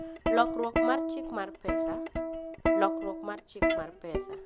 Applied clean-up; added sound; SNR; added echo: none; Plucked string instrument; -4 dB; none.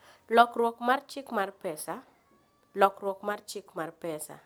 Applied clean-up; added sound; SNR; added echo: none; none; none; none.